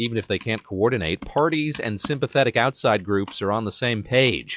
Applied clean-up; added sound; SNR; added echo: classical method log-MMSE.